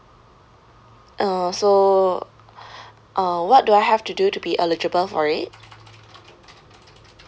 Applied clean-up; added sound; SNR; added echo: none; none; none; none.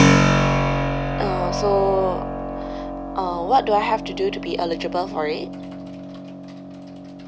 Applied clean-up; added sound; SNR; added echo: none; Keyboard (musical); -2 dB; none.